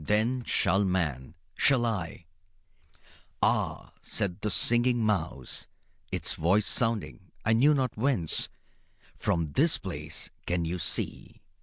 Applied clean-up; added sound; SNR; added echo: none; none; none; none.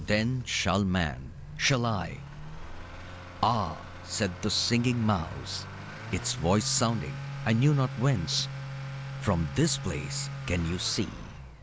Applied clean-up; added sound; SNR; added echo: none; Accelerating, revving, vroom / Motor vehicle (road); 10 dB; none.